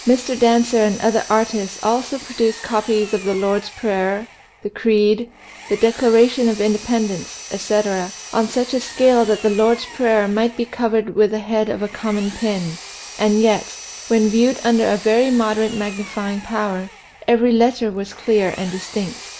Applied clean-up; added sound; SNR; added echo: none; Power tool; 17 dB; none.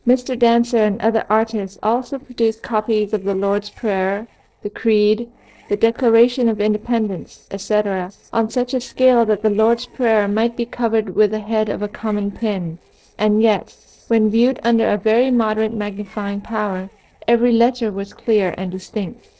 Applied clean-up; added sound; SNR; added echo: neural separator model SepFormer DNS4.